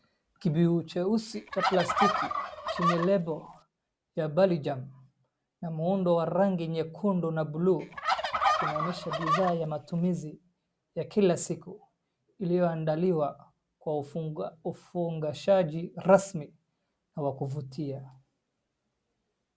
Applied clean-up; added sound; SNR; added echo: none; Fowl; 1 dB; none.